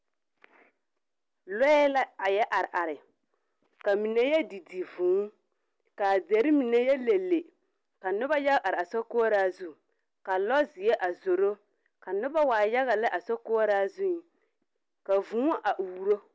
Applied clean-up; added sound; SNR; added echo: none; none; none; none.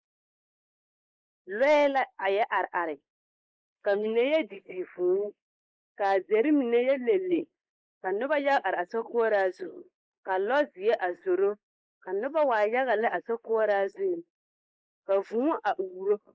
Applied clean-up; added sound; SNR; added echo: neural mask model Resemble Enhance denoiser.